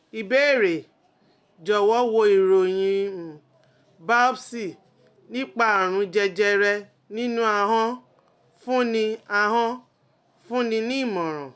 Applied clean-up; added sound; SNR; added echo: none; none; none; none.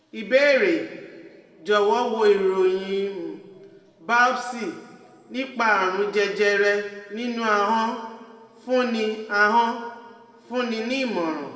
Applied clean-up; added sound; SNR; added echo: none; none; none; reverberation time 1.5 s.